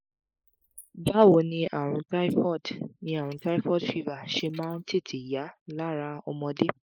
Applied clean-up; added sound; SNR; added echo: neural mask model Resemble Enhance denoiser.